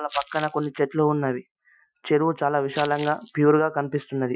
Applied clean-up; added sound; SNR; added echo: classical method Wiener filter.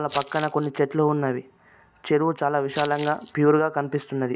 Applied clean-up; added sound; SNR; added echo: none; Crumpling, crinkling; 15 dB; none.